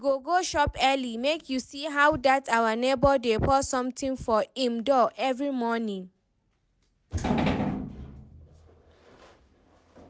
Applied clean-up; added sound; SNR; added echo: none; none; none; none.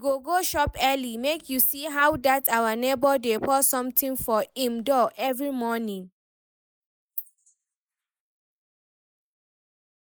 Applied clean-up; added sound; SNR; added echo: neural mask model Resemble Enhance denoiser.